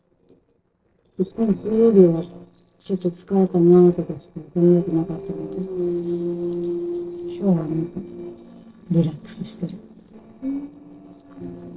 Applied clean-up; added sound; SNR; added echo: neural separator model SepFormer DNS4.